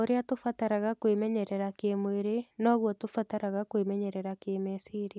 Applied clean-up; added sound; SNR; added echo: none; none; none; none.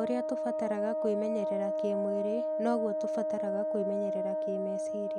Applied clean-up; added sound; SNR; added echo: none; Wind instrument, woodwind instrument; -3 dB; none.